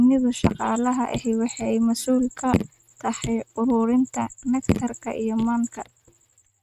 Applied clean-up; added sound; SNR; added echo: neural mask model RNNoise.